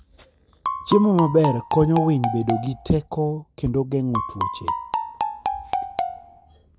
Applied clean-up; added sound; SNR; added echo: none; Marimba, xylophone; 4 dB; none.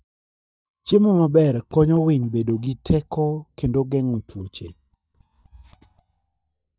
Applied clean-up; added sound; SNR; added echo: neural mask model DeepFilterNet 3.